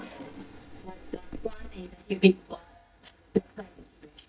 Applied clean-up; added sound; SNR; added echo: neural mask model DeepFilterNet 3.